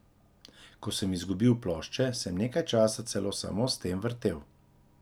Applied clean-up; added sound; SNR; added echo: none; none; none; none.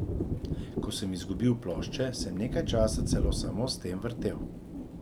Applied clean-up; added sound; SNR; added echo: none; Thunder; 0 dB; none.